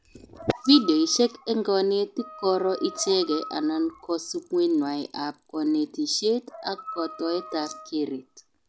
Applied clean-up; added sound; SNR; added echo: none; Animal + Wind instrument, woodwind instrument; 17 dB; none.